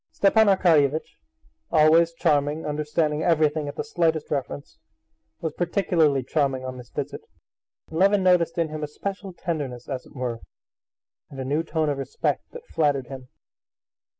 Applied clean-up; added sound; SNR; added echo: none; none; none; none.